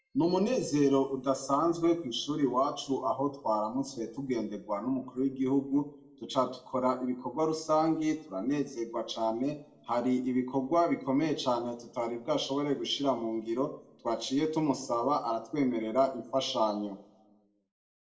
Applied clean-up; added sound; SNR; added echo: none; none; none; reverberation time 0.6 s.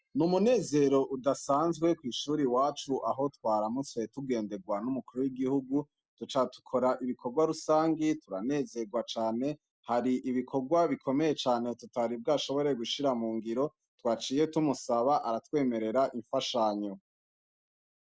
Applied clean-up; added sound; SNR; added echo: none; none; none; none.